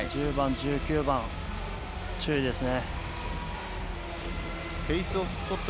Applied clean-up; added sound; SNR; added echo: none; none; none; none.